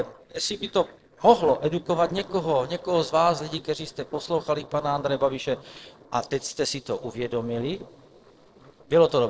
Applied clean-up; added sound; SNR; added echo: neural separator model SepFormer DNS4.